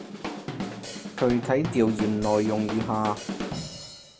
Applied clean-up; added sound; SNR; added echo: none; Drum / Drum kit; 7 dB; none.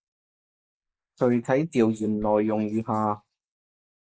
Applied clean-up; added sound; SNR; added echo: neural mask model Resemble Enhance denoiser.